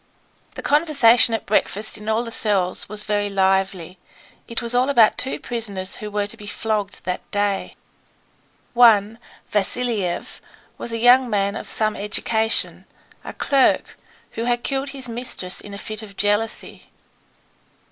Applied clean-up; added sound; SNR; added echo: none; none; none; none.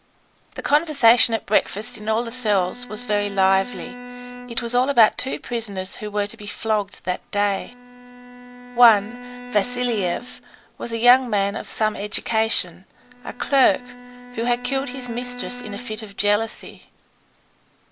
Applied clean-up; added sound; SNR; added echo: none; Bowed string instrument; 17 dB; none.